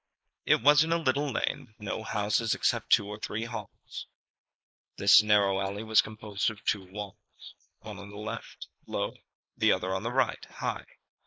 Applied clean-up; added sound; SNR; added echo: neural mask model Resemble Enhance denoiser.